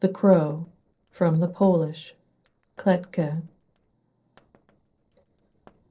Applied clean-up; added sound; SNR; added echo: neural separator model SepFormer DNS4.